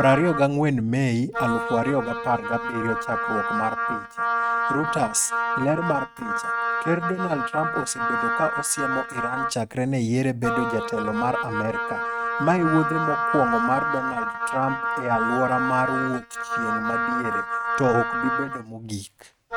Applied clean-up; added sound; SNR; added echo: neural mask model RNNoise.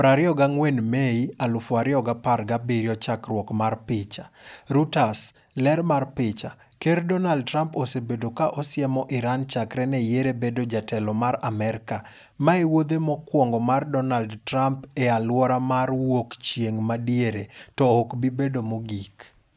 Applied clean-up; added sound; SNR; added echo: none; none; none; none.